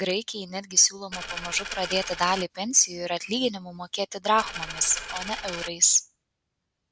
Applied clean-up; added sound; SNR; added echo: none; Coin (dropping); 8 dB; none.